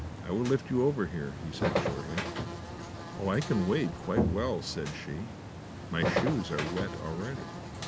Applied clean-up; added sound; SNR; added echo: none; Buzz; 2 dB; none.